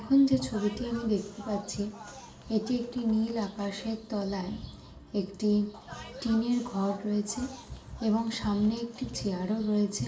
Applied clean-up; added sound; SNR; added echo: none; Bus; 18 dB; reverberation time 1.4 s.